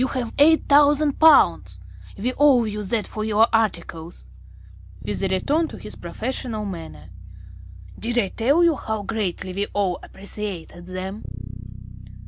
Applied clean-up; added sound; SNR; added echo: none; Bass guitar; 13 dB; none.